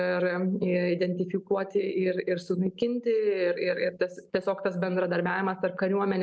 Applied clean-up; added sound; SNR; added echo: none; none; none; none.